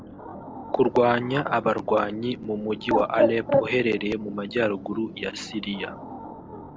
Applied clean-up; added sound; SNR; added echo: none; Bird; 5 dB; none.